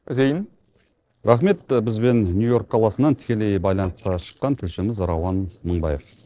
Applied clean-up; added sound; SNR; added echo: neural separator model SepFormer DNS4.